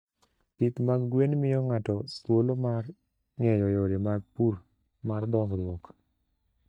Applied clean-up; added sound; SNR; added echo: neural mask model DeepFilterNet 3.